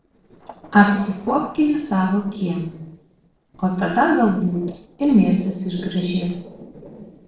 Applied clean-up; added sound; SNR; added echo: neural separator model SepFormer DNS4.